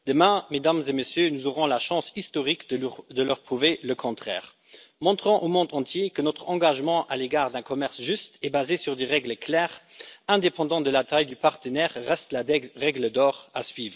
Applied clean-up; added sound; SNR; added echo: none; none; none; none.